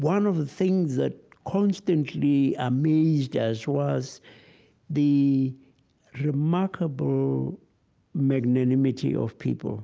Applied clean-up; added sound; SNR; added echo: none; none; none; none.